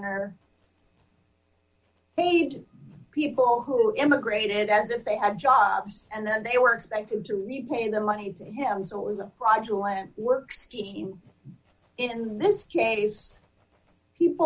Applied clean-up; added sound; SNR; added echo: none; none; none; none.